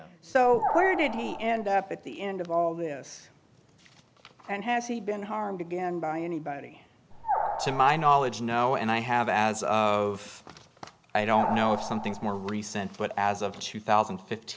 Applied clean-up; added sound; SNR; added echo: none; Animal; 4 dB; none.